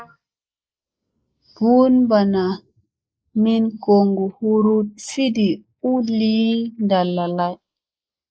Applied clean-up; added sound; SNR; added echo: neural mask model Resemble Enhance denoiser.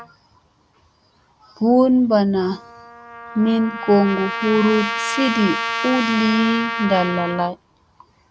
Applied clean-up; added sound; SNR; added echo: none; Trumpet; 8 dB; none.